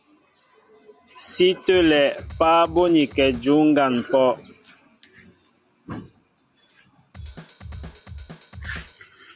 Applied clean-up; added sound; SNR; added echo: none; Drum kit; 16 dB; none.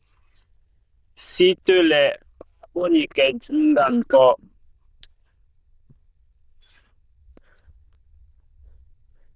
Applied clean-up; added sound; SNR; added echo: neural diffusion model UNIVERSE++.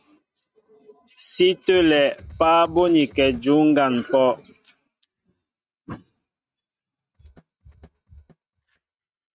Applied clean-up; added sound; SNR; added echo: neural mask model RNNoise.